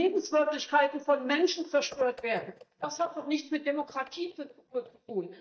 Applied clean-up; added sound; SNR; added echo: neural mask model DeepFilterNet 3.